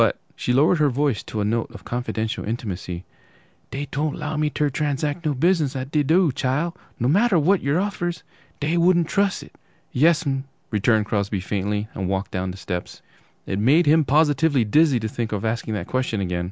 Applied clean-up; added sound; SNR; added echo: none; none; none; none.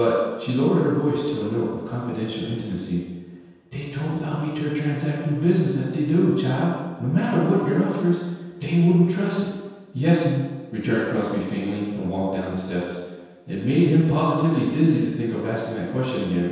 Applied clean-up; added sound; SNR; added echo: none; none; none; reverberation time 1.2 s.